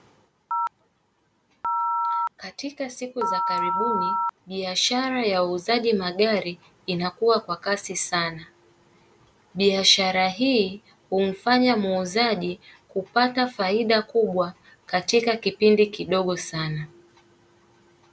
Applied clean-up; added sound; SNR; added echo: none; Telephone; 2 dB; none.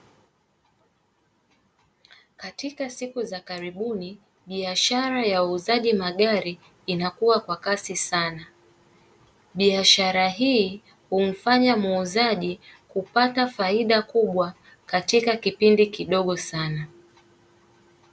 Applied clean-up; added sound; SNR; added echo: none; none; none; none.